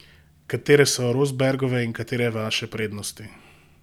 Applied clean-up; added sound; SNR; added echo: none; none; none; none.